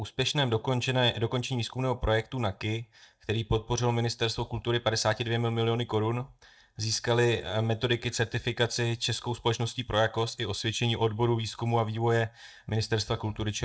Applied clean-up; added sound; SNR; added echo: neural mask model DeepFilterNet 3.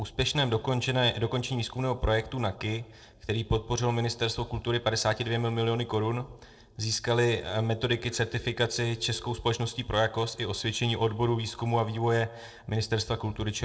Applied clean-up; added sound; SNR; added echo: neural separator model SepFormer DNS4.